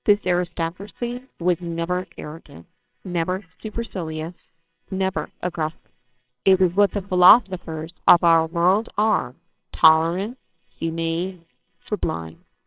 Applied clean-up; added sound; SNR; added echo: neural separator model SepFormer WHAMR!.